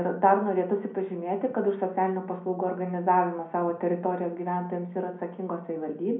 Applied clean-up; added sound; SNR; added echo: none; none; none; reverberation time 0.6 s.